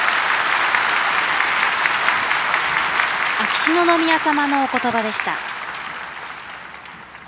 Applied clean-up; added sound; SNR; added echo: none; none; none; none.